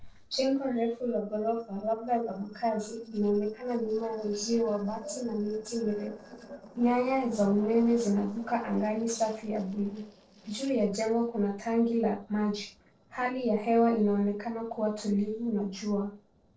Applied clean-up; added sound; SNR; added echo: neural separator model SepFormer DNS4.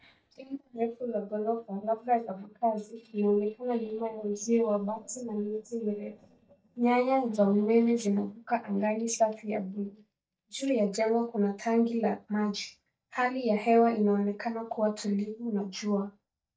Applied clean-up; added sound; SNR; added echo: neural mask model DeepFilterNet 3.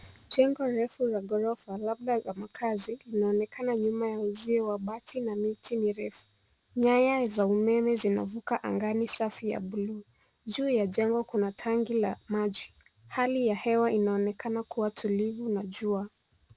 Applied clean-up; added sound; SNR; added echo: none; none; none; none.